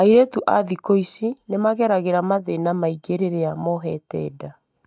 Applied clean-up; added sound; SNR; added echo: neural mask model DeepFilterNet 3.